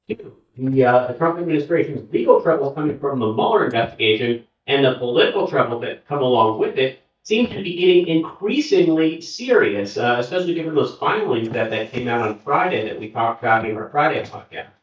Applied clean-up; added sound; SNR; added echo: neural mask model DeepFilterNet 3.